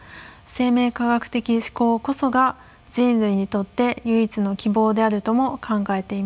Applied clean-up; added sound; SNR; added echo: none; none; none; none.